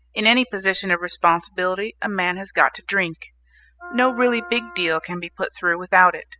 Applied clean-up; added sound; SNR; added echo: classical method spectral subtraction.